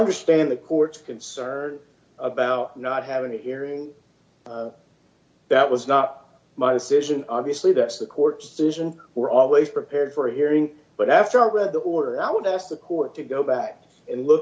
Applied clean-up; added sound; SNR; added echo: none; none; none; none.